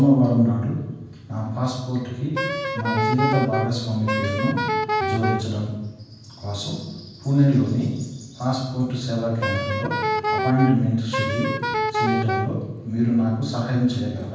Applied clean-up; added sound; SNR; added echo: none; Wind instrument, woodwind instrument; 2 dB; reverberation time 1.2 s.